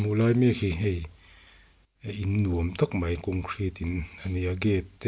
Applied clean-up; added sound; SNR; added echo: none; none; none; none.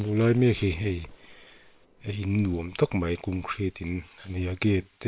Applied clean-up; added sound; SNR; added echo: neural separator model SepFormer WHAM!.